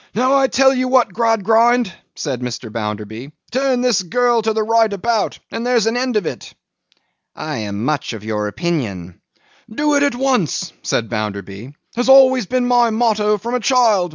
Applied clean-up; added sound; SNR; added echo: none; none; none; none.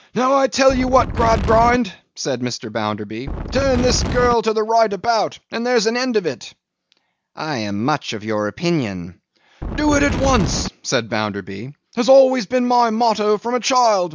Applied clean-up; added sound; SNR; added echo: none; Wind; 4 dB; none.